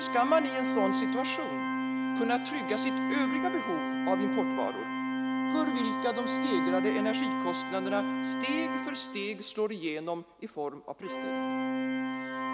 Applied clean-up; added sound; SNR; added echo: none; Organ; -2 dB; none.